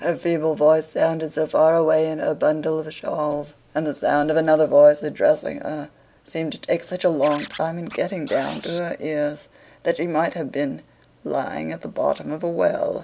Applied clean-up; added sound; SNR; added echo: none; Scratching (performance technique); 17 dB; none.